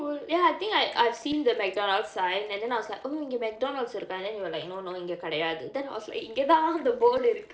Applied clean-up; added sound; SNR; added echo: neural separator model SepFormer DNS4.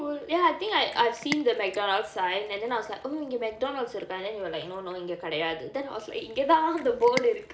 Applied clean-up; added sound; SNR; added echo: none; Cat; 17 dB; none.